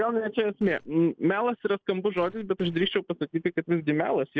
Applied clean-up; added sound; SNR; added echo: neural separator model SepFormer DNS4.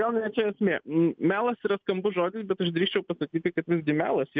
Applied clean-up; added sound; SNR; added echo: none; none; none; none.